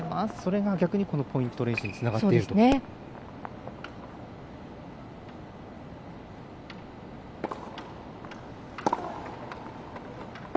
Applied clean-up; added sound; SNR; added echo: none; Explosion; 9 dB; none.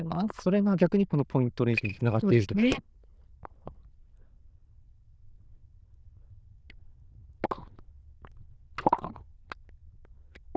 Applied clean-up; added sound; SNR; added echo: neural diffusion model UNIVERSE++.